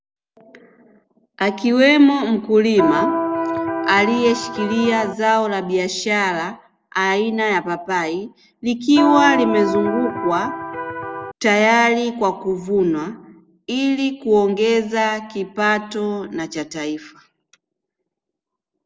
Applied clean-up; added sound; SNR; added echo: none; Electric guitar; 3 dB; none.